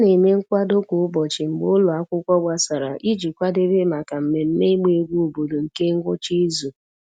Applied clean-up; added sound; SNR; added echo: none; none; none; none.